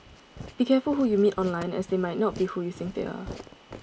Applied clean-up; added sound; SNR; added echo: none; Walk, footsteps; 17 dB; none.